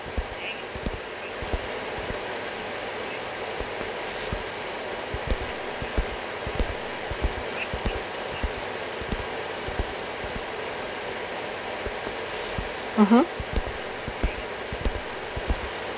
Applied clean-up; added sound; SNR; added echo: none; Walk, footsteps; 5 dB; none.